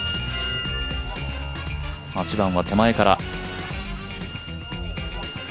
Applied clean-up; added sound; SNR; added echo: none; Bowed string instrument; 10 dB; none.